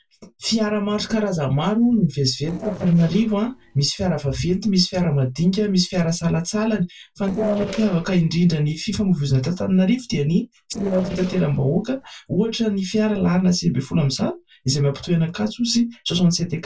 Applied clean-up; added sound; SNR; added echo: neural separator model SepFormer DNS4.